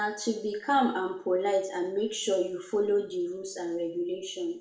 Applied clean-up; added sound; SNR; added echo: none; none; none; reverberation time 0.6 s.